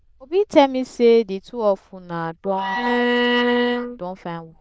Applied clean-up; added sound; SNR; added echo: neural diffusion model UNIVERSE++.